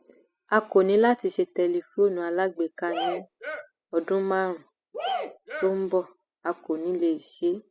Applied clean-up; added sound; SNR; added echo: classical method spectral subtraction.